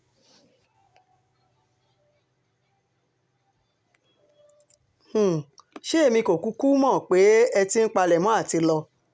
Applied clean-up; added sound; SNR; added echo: none; none; none; none.